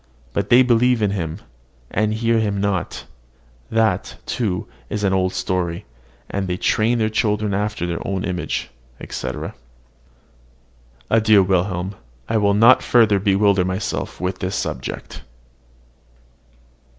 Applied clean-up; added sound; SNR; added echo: none; none; none; none.